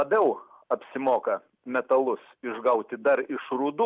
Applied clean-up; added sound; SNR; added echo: none; none; none; none.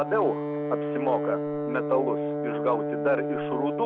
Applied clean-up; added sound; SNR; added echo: none; Brass instrument; 1 dB; none.